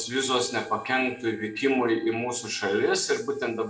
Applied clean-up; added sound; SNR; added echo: neural separator model SepFormer DNS4.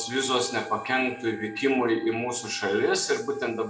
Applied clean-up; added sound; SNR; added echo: none; Wind instrument, woodwind instrument; 18 dB; reverberation time 1.6 s.